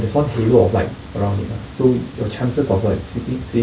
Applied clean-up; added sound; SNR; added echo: none; none; none; none.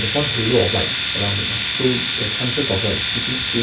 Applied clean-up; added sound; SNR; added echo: none; Domestic sounds, home sounds; -3 dB; none.